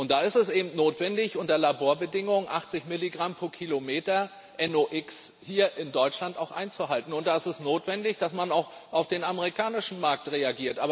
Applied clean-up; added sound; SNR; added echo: none; none; none; none.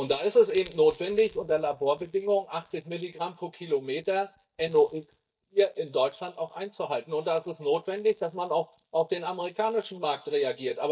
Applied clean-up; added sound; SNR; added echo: neural mask model DeepFilterNet 3.